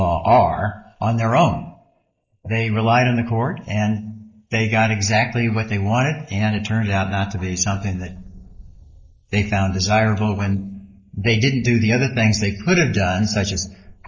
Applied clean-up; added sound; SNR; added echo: neural mask model Resemble Enhance denoiser.